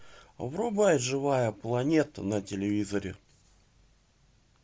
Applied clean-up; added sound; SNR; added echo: none; none; none; none.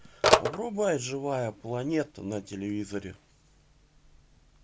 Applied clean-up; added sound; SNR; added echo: none; Telephone; -1 dB; none.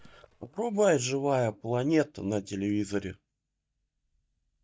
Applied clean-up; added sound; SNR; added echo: neural mask model DeepFilterNet 3.